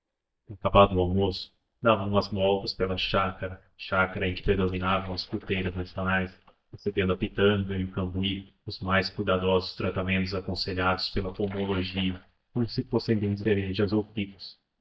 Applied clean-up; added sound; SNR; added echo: neural mask model DeepFilterNet 3.